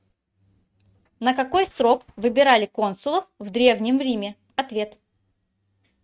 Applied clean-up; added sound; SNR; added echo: neural mask model RNNoise.